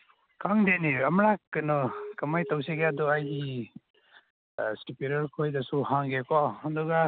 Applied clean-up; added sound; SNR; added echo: none; Alarm; 13 dB; none.